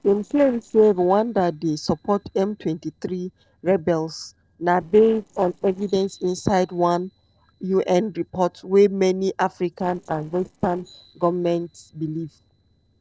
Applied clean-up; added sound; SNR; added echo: neural separator model SepFormer DNS4.